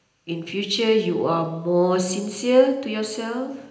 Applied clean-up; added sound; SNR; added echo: none; none; none; reverberation time 0.8 s.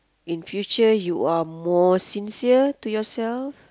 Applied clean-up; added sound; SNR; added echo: none; none; none; none.